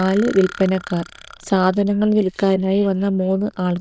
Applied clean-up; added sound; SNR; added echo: neural diffusion model UNIVERSE++.